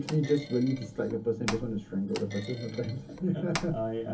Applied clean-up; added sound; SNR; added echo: none; Thump, thud; 12 dB; reverberation time 0.3 s.